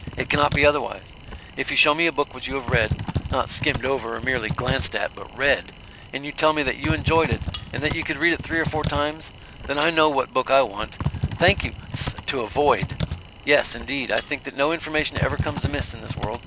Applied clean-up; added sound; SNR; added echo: none; Typing + Cutlery, silverware; 6 dB; none.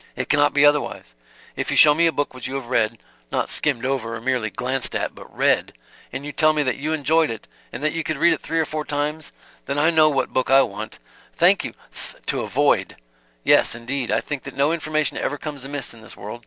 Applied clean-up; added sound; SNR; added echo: none; none; none; none.